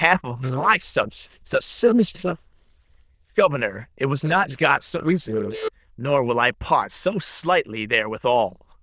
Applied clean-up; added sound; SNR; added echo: neural diffusion model UNIVERSE++.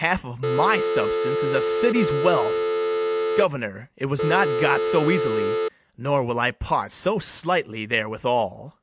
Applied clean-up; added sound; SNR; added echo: none; Telephone; -2 dB; none.